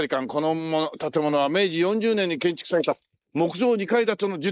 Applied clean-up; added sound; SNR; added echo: neural mask model Resemble Enhance denoiser.